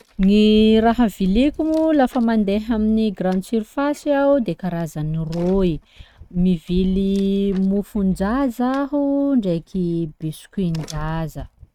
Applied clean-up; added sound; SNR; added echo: neural mask model RNNoise.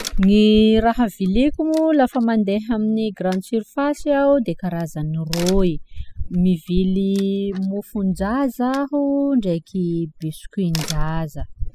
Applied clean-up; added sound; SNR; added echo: classical method spectral subtraction.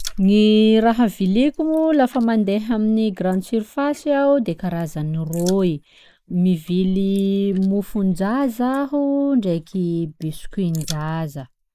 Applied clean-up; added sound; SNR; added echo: neural mask model Resemble Enhance denoiser.